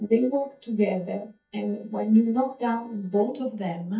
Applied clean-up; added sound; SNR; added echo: neural mask model DeepFilterNet 3.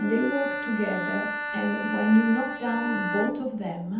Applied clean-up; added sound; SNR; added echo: none; Bowed string instrument; 5 dB; reverberation time 0.6 s.